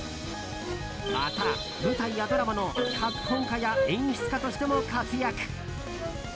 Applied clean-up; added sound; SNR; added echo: none; Bowed string instrument + Wind instrument, woodwind instrument; 5 dB; none.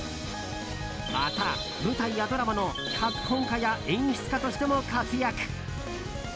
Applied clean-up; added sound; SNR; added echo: none; none; none; none.